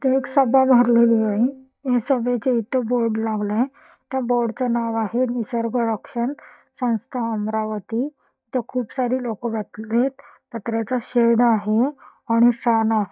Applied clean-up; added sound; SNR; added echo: neural mask model DeepFilterNet 3.